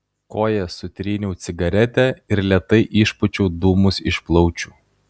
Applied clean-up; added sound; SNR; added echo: none; none; none; none.